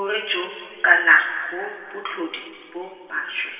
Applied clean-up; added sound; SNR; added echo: none; none; none; reverberation time 2.4 s.